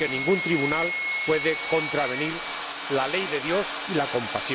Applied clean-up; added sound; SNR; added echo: none; Sawing; 3 dB; none.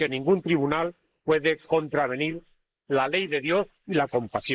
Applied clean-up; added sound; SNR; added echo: neural mask model Resemble Enhance denoiser.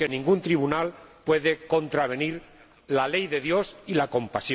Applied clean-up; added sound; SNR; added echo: none; none; none; none.